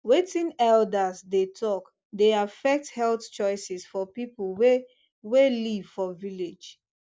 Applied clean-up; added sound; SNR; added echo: none; none; none; none.